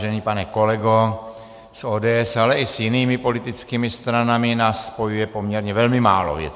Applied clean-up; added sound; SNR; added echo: none; none; none; none.